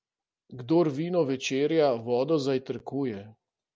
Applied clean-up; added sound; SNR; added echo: none; none; none; none.